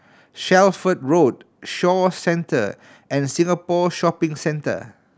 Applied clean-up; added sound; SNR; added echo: none; none; none; none.